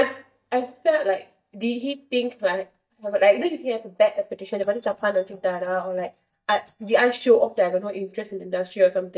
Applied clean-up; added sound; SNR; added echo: neural mask model DeepFilterNet 3.